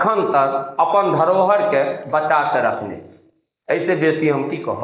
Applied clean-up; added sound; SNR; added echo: neural mask model Resemble Enhance denoiser.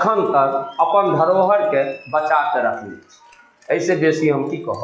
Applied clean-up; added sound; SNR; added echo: classical method log-MMSE.